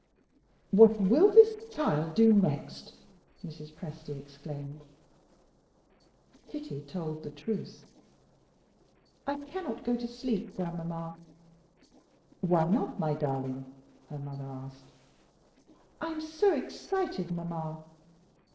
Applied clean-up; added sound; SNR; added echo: neural separator model SepFormer DNS4.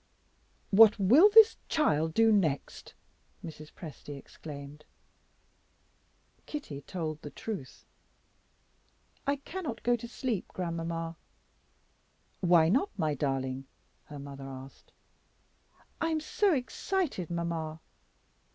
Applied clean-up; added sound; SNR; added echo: none; none; none; none.